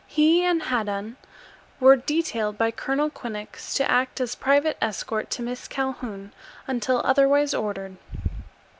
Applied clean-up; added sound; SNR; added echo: none; none; none; none.